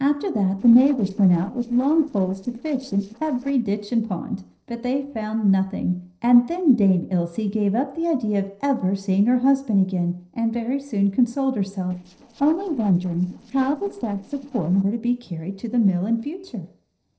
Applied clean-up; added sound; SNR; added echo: neural separator model SepFormer DNS4.